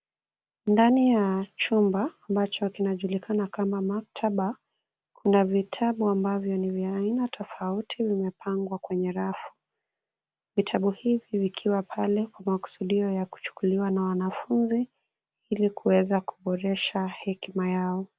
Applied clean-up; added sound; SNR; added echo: none; none; none; none.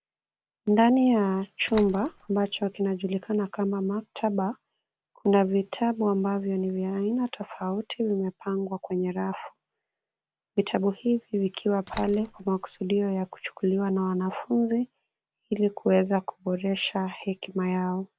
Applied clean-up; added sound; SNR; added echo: none; Slam; 18 dB; none.